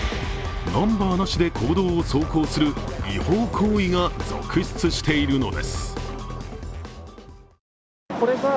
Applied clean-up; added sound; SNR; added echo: none; none; none; none.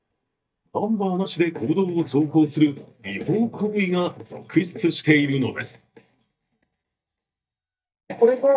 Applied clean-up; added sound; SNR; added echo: neural mask model DeepFilterNet 3.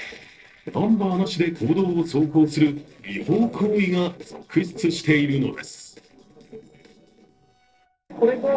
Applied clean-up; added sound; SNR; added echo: neural separator model SepFormer DNS4.